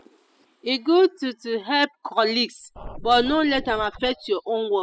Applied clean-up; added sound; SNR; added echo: classical method spectral subtraction.